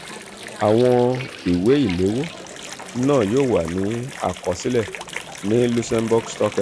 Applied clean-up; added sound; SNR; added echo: none; Water; 14 dB; none.